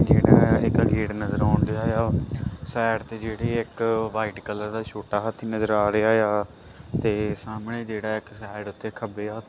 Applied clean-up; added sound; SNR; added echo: none; none; none; none.